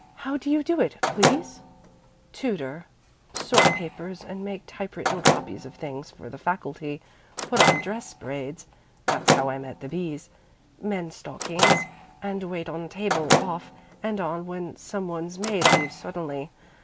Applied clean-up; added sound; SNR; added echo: none; Microwave oven; -2 dB; none.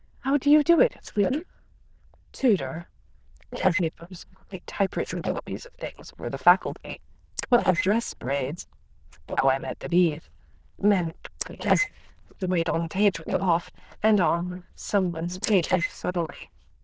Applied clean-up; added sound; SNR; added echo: neural diffusion model UNIVERSE++.